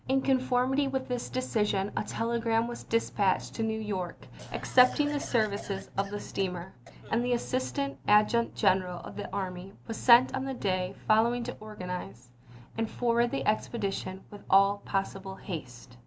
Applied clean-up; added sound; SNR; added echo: none; Cough; 17 dB; none.